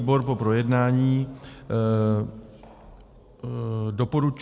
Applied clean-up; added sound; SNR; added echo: none; none; none; none.